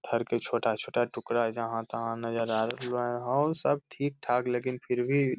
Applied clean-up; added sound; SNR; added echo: none; none; none; none.